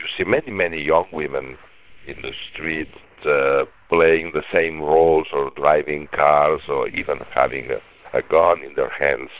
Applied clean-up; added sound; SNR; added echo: neural separator model SepFormer WHAM!.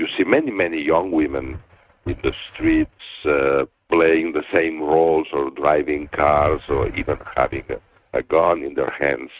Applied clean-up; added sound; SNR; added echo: neural mask model RNNoise.